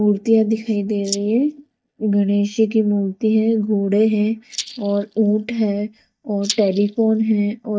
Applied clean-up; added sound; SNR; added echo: neural mask model DeepFilterNet 3.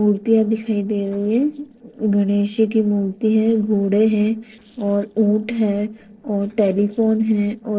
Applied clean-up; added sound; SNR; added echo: neural separator model SepFormer DNS4.